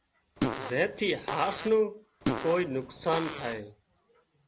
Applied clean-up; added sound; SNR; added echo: none; Fart; 4 dB; none.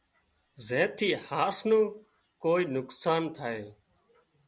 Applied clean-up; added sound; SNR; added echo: none; none; none; none.